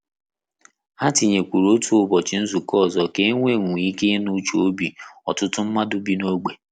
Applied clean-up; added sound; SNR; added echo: none; none; none; none.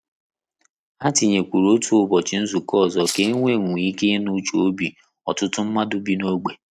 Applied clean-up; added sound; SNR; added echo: neural mask model RNNoise.